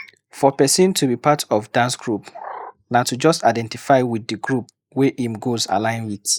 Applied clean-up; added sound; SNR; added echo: neural mask model Resemble Enhance denoiser.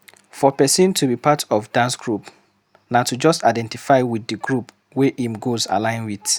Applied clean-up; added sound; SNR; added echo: none; none; none; none.